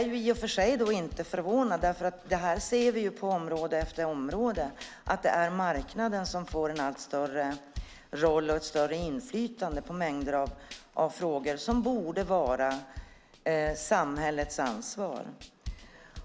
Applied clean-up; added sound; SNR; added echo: none; Drum kit; 15 dB; none.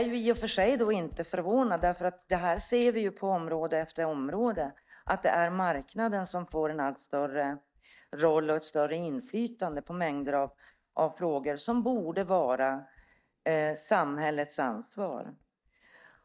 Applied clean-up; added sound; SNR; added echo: neural mask model DeepFilterNet 3.